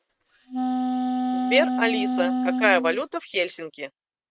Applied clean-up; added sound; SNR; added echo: neural mask model RNNoise.